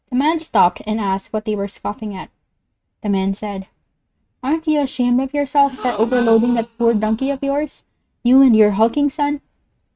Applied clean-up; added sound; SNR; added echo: neural mask model RNNoise.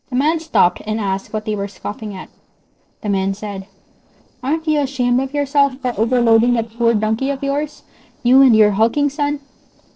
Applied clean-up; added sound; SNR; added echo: neural separator model SepFormer DNS4.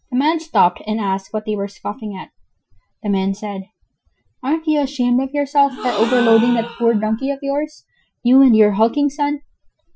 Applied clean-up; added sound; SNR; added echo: classical method Wiener filter.